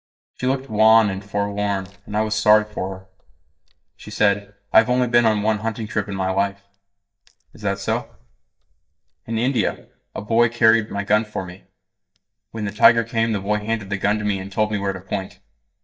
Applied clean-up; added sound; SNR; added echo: neural mask model DeepFilterNet 3.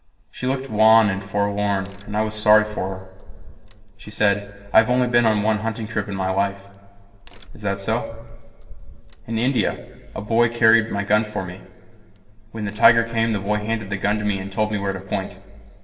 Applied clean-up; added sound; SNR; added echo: none; Crack; 16 dB; reverberation time 2.1 s.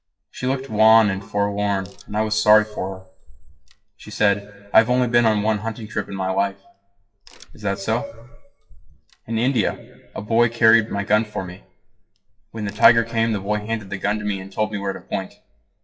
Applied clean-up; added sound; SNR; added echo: classical method WPE with log-MMSE.